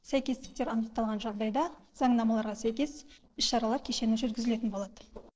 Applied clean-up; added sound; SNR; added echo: neural separator model SepFormer DNS4.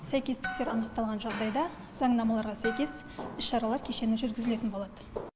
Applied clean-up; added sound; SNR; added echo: none; Harp; 13 dB; none.